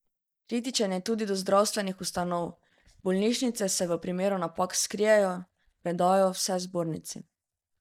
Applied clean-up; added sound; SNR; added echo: neural mask model DeepFilterNet 3.